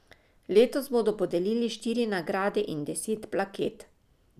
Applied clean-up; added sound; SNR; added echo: none; none; none; none.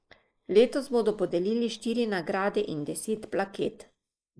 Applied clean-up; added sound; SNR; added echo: neural mask model Resemble Enhance denoiser.